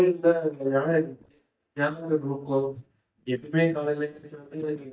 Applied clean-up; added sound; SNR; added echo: neural mask model DeepFilterNet 3.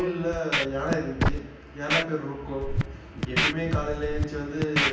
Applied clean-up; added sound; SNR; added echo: none; Scratching (performance technique); -1 dB; reverberation time 0.9 s.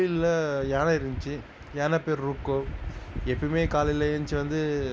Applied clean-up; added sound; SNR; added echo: none; none; none; none.